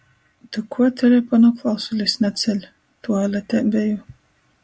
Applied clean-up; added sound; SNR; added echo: none; none; none; none.